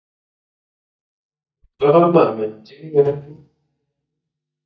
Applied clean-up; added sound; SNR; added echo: neural mask model DeepFilterNet 3.